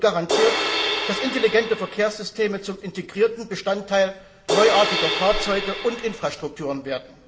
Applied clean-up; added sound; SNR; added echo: none; Crash cymbal; 2 dB; reverberation time 1.6 s.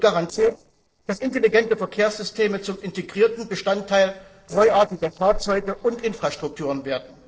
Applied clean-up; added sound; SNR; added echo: neural separator model SepFormer DNS4.